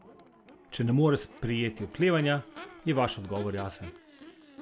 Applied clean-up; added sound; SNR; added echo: none; Crowd / Race car, auto racing / Accelerating, revving, vroom; 18 dB; none.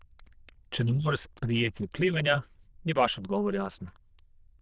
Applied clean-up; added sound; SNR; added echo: neural diffusion model UNIVERSE++.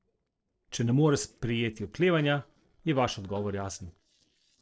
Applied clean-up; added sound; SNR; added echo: neural separator model SepFormer DNS4.